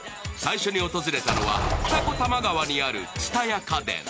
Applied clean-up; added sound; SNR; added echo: none; Explosion; 3 dB; none.